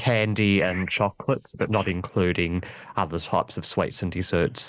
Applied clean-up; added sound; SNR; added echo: neural mask model Resemble Enhance denoiser.